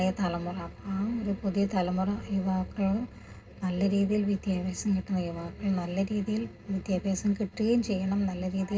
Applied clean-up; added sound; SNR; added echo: none; none; none; reverberation time 0.2 s.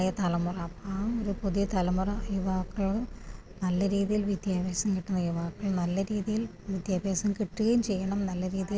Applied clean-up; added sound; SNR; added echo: none; none; none; none.